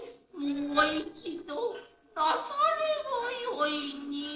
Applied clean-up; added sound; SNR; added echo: neural separator model SepFormer DNS4.